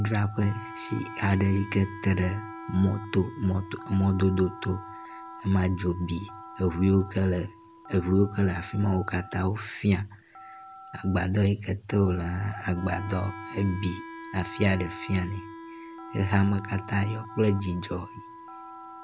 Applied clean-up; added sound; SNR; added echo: none; Telephone + Wind instrument, woodwind instrument; 15 dB; none.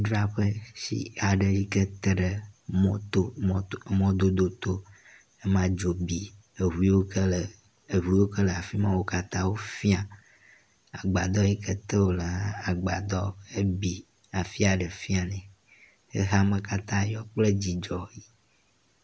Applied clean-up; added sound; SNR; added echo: none; none; none; none.